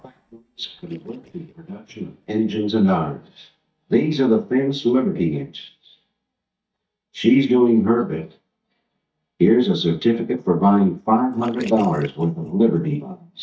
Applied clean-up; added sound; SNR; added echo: neural mask model DeepFilterNet 3.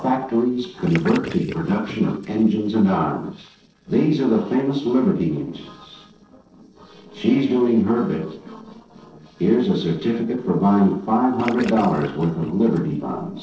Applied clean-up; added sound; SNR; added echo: neural separator model SepFormer DNS4.